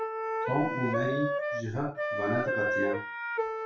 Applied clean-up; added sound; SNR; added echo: classical method WPE with log-MMSE.